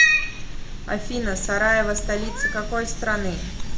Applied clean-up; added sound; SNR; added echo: none; Cat; -2 dB; reverberation time 0.3 s.